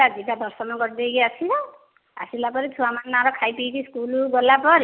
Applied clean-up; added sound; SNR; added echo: none; none; none; none.